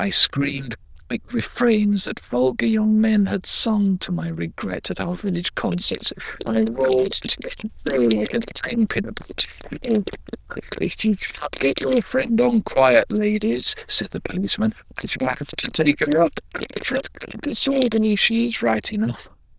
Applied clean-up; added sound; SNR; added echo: neural diffusion model UNIVERSE++.